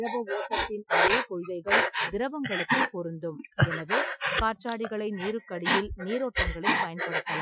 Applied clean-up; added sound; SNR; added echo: classical method Wiener filter.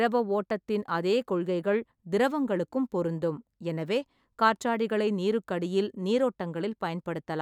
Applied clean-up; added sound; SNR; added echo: none; none; none; none.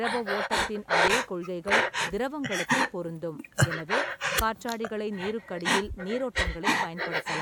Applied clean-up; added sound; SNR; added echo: none; Breathing; -4 dB; none.